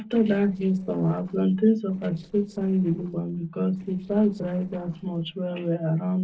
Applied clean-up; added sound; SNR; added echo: neural separator model SepFormer DNS4.